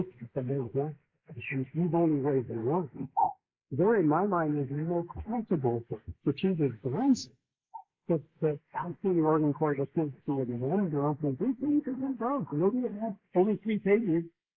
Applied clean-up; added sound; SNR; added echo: neural mask model Resemble Enhance denoiser.